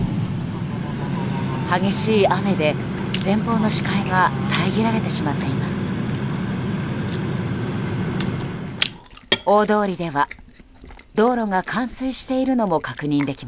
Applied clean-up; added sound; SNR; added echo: none; Chewing, mastication; 15 dB; none.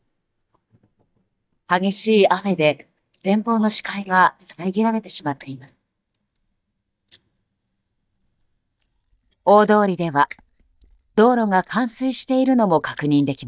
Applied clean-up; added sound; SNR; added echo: neural mask model DeepFilterNet 3.